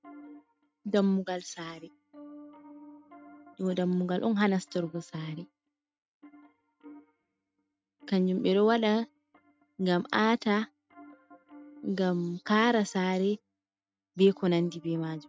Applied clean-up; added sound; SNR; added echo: neural mask model RNNoise.